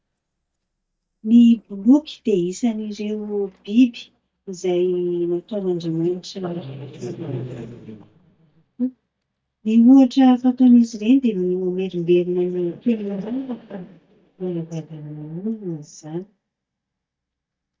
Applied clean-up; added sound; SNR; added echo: neural mask model DeepFilterNet 3.